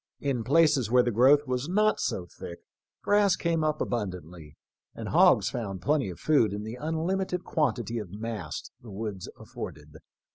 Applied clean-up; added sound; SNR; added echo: none; none; none; none.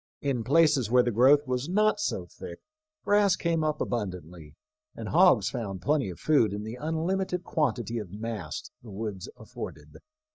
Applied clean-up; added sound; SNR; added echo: neural mask model DeepFilterNet 3.